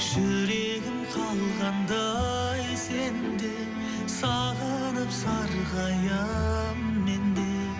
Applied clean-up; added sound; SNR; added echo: none; none; none; none.